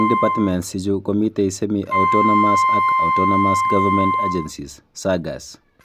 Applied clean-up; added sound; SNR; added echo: none; Wind instrument, woodwind instrument; -1 dB; none.